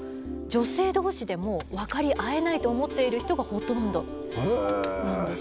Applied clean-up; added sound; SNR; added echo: none; Clock; 15 dB; none.